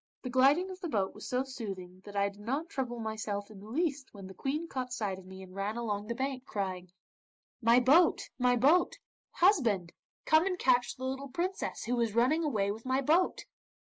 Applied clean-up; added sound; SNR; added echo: neural mask model Resemble Enhance denoiser.